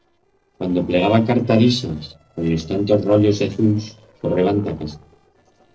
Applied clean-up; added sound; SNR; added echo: neural separator model SepFormer DNS4.